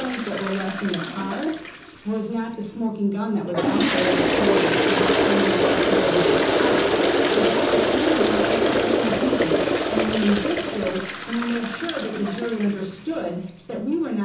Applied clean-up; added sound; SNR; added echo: none; Toilet flush; -5 dB; reverberation time 0.6 s.